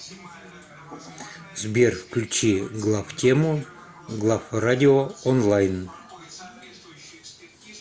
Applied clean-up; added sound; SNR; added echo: none; none; none; none.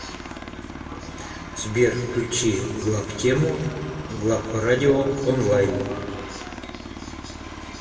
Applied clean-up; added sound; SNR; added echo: none; Aircraft; 12 dB; reverberation time 1.6 s.